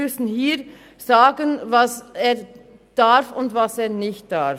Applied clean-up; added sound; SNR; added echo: none; none; none; none.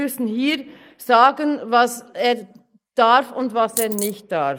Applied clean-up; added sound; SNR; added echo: neural mask model Resemble Enhance denoiser.